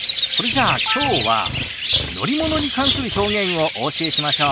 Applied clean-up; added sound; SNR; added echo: none; Bird; -2 dB; none.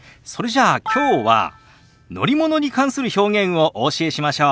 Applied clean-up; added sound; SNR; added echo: none; none; none; none.